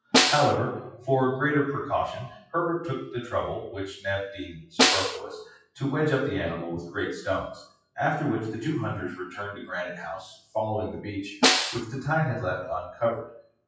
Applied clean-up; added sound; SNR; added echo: classical method WPE with log-MMSE.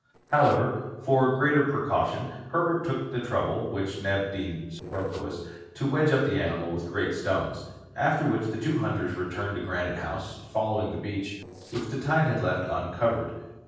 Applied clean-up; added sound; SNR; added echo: neural separator model SepFormer DNS4.